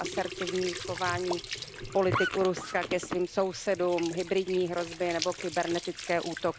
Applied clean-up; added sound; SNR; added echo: none; Squeak / Trickle, dribble / Sink (filling or washing); 8 dB; none.